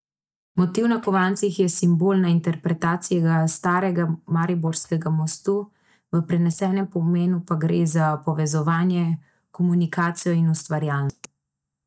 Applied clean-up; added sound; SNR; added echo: neural mask model DeepFilterNet 3.